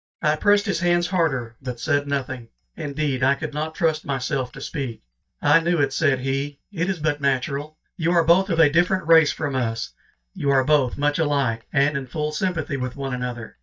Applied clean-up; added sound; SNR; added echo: neural mask model DeepFilterNet 3.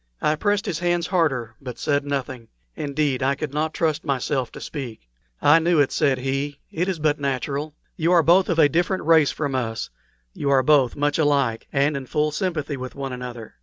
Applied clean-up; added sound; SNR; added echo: none; none; none; none.